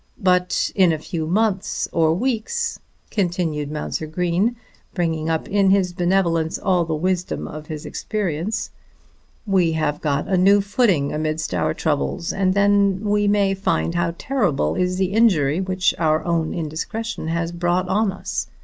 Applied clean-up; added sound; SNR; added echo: none; none; none; none.